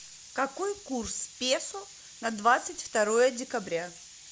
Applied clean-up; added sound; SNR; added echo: none; none; none; none.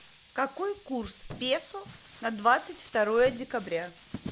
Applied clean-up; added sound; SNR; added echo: none; Thump, thud + Crumpling, crinkling; 17 dB; none.